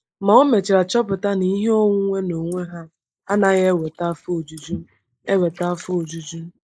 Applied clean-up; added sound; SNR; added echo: neural mask model Resemble Enhance denoiser.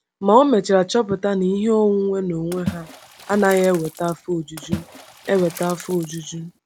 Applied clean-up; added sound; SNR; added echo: none; Water / Splash, splatter; 14 dB; none.